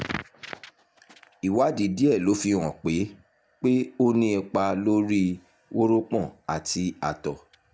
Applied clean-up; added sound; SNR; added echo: none; none; none; none.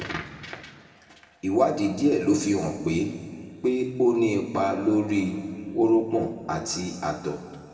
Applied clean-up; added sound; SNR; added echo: none; none; none; reverberation time 1.9 s.